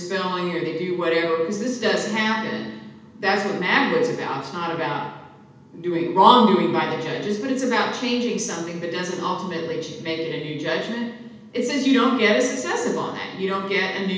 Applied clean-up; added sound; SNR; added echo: none; none; none; reverberation time 0.8 s.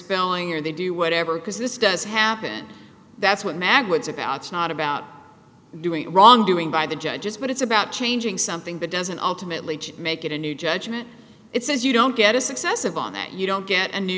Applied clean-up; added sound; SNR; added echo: none; none; none; none.